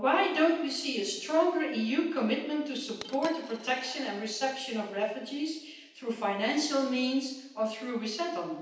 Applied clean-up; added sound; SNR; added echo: none; Coin (dropping); 16 dB; reverberation time 0.9 s.